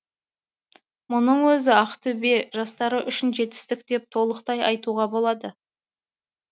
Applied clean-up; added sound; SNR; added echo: none; none; none; none.